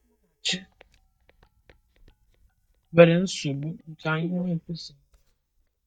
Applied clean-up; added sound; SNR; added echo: neural mask model DeepFilterNet 3.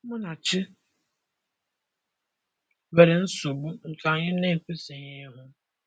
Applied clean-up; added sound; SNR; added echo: none; none; none; none.